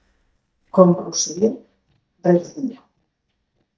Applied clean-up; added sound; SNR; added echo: neural mask model DeepFilterNet 3.